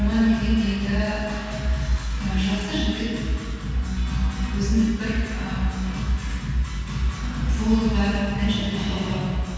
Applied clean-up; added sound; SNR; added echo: none; none; none; reverberation time 2.1 s.